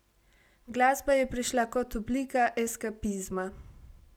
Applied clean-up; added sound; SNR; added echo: none; none; none; none.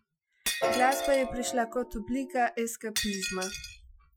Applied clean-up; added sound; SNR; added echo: classical method Wiener filter.